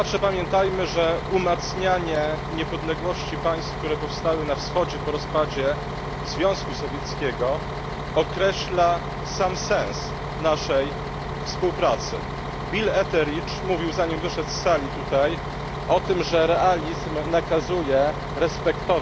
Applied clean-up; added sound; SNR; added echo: none; Bus; 5 dB; none.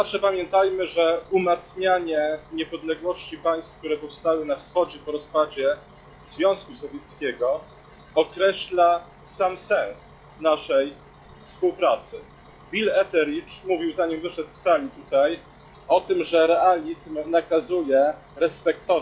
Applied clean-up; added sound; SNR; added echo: classical method log-MMSE.